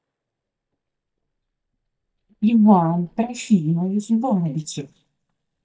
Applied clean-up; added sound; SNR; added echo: neural mask model DeepFilterNet 3.